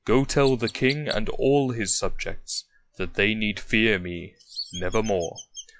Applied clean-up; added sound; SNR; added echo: classical method log-MMSE.